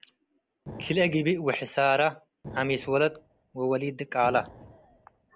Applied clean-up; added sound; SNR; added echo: none; Explosion; 19 dB; none.